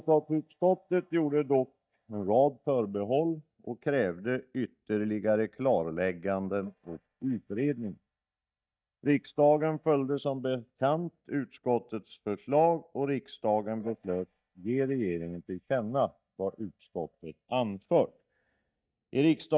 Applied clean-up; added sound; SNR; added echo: neural mask model DeepFilterNet 3.